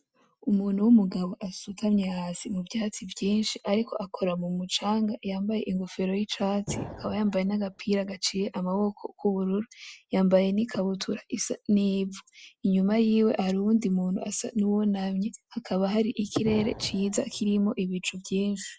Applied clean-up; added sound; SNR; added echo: none; Explosion; 14 dB; none.